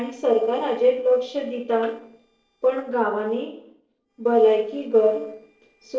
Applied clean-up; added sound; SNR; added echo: neural separator model SepFormer DNS4.